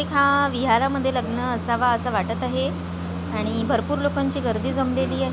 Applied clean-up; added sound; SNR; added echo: none; none; none; none.